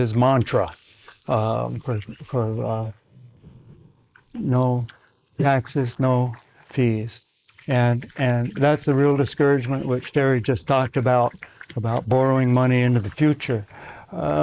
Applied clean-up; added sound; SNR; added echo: neural mask model Resemble Enhance denoiser.